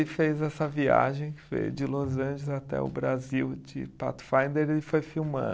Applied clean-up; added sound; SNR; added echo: none; Bowed string instrument; 15 dB; none.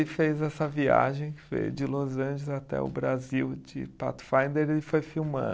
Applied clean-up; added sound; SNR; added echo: none; none; none; none.